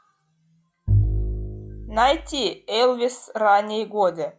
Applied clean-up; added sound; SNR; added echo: classical method log-MMSE.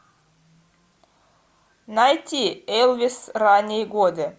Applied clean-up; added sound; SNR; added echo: none; none; none; none.